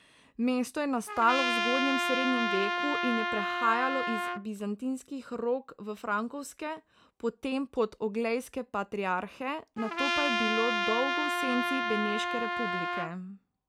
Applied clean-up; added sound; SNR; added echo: none; Trumpet; -1 dB; none.